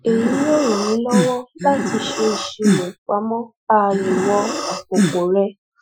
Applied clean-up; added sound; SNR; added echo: classical method Wiener filter.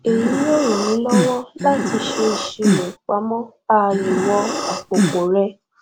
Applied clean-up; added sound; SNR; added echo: none; Breathing; 2 dB; none.